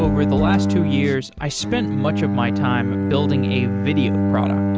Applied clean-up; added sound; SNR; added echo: none; Bowed string instrument; -3 dB; none.